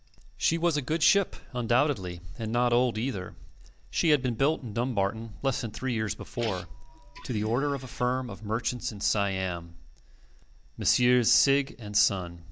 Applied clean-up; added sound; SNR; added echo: none; Printer; 15 dB; none.